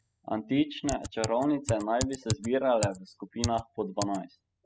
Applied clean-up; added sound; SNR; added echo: classical method spectral subtraction.